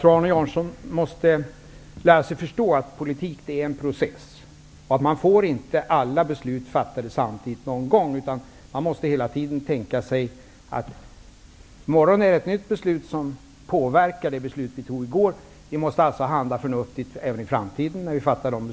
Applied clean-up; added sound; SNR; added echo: none; none; none; none.